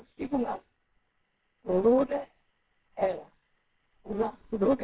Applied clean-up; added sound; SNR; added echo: neural separator model SepFormer WHAMR!.